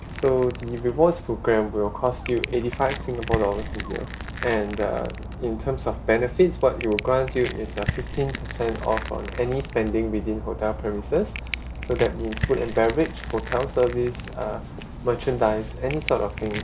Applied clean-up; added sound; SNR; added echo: none; Dog + Crushing; 8 dB; none.